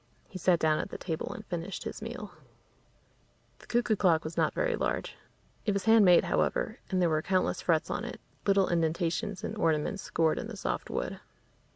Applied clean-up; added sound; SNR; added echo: none; none; none; none.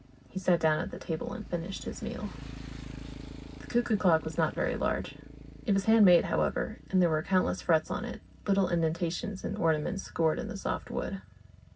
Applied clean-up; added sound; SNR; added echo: none; Motorcycle; 17 dB; reverberation time 0.4 s.